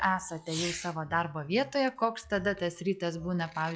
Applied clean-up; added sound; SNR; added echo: classical method log-MMSE.